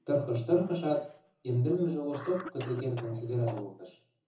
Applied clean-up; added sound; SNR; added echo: none; Cough; 17 dB; reverberation time 0.6 s.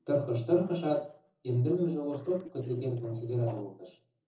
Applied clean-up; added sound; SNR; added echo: neural separator model SepFormer DNS4.